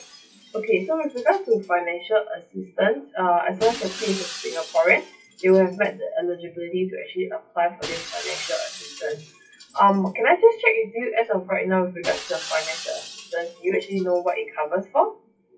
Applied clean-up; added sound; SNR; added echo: classical method WPE with log-MMSE.